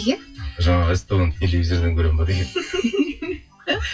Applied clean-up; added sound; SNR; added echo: classical method WPE with log-MMSE.